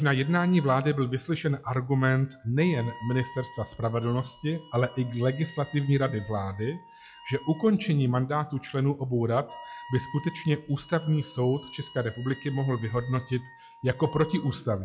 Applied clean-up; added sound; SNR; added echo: classical method log-MMSE.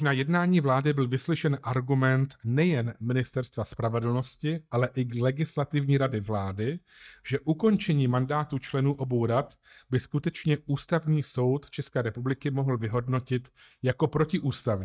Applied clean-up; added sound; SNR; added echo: neural mask model DeepFilterNet 3.